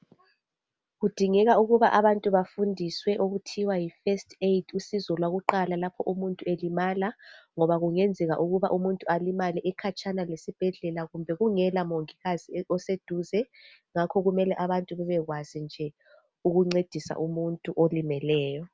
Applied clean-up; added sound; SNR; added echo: none; none; none; none.